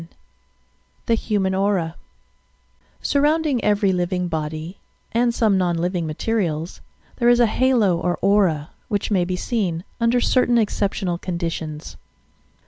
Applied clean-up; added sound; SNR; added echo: none; none; none; none.